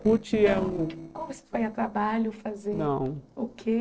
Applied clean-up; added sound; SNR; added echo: neural separator model SepFormer DNS4.